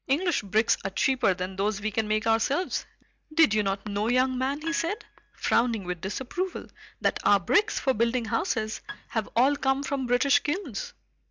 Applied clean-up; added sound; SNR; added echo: neural mask model DeepFilterNet 3.